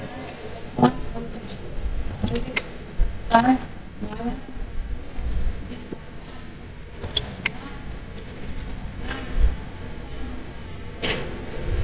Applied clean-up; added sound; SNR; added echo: neural mask model DeepFilterNet 3.